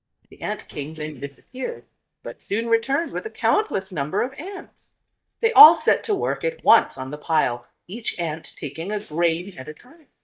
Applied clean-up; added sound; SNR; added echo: neural mask model DeepFilterNet 3.